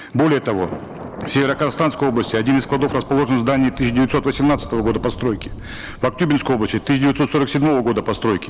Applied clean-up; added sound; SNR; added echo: none; Thunder; 15 dB; none.